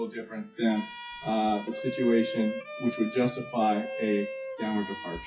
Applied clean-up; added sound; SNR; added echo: classical method WPE with log-MMSE.